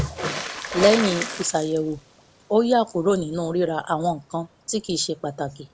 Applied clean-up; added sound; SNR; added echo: none; Water / Splash, splatter; 10 dB; none.